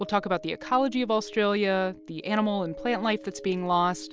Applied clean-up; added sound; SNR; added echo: none; none; none; none.